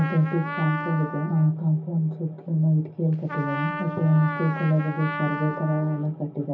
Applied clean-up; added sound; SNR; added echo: none; Trumpet; 10 dB; reverberation time 0.4 s.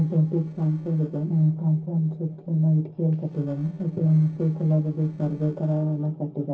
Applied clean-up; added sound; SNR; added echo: neural separator model SepFormer DNS4.